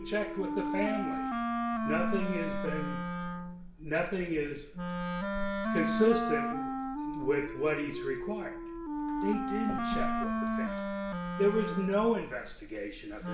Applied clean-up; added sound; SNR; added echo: none; Wind instrument, woodwind instrument; 1 dB; reverberation time 0.5 s.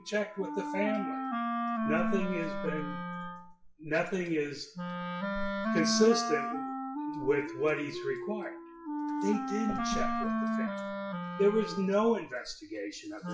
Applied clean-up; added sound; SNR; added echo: classical method WPE with log-MMSE.